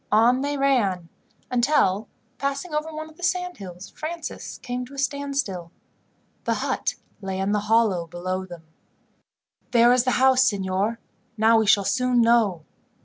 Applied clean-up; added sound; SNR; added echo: none; none; none; none.